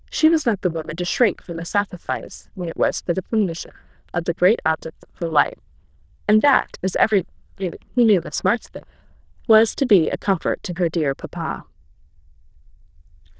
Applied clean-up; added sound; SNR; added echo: neural diffusion model UNIVERSE++.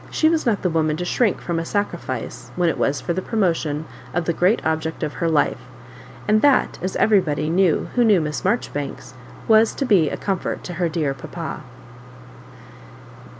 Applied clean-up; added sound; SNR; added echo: none; none; none; none.